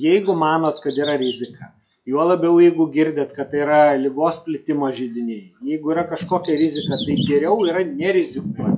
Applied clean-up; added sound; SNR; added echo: classical method log-MMSE.